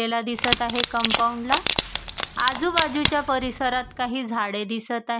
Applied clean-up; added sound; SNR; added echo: none; Wood; 2 dB; none.